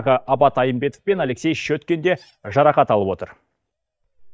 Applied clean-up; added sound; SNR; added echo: neural mask model DeepFilterNet 3.